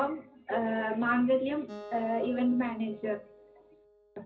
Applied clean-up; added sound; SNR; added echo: none; Acoustic guitar; 19 dB; reverberation time 0.4 s.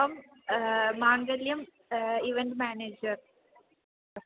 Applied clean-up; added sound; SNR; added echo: none; none; none; none.